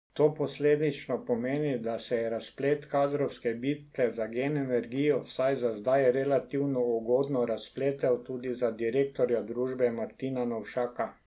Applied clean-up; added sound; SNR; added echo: none; none; none; none.